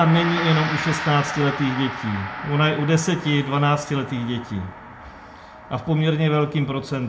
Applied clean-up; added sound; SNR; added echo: none; Gong; 10 dB; reverberation time 0.5 s.